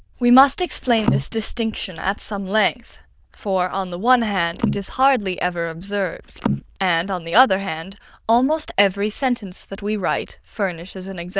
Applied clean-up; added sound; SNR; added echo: neural diffusion model UNIVERSE++.